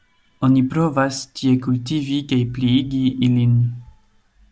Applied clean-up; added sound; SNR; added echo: none; none; none; none.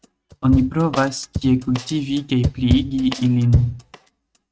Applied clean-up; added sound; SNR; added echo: neural mask model RNNoise.